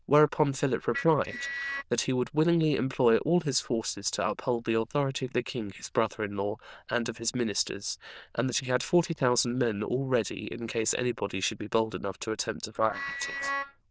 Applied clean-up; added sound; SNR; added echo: neural diffusion model UNIVERSE++.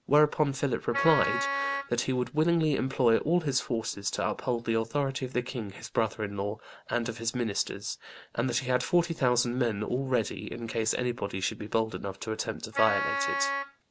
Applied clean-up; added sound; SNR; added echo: none; Wind instrument, woodwind instrument; 2 dB; none.